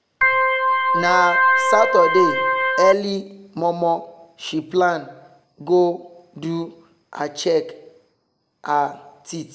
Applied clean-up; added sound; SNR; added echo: none; Organ; -5 dB; none.